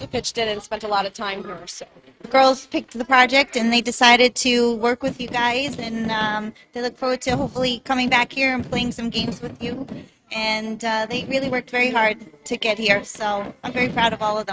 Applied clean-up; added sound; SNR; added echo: neural mask model RNNoise.